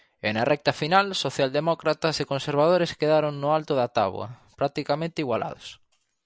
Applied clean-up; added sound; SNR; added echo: none; none; none; none.